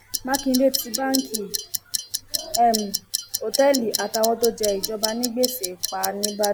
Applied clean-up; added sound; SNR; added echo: none; Clock; 5 dB; none.